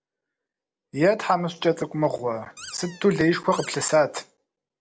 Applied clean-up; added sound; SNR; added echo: none; Squeak; 19 dB; none.